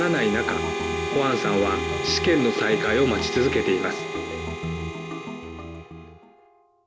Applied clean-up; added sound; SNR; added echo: none; Harmonica; 4 dB; none.